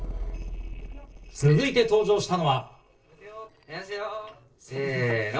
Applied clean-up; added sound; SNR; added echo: neural separator model SepFormer DNS4.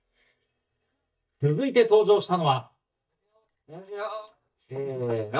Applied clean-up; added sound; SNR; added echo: neural mask model DeepFilterNet 3.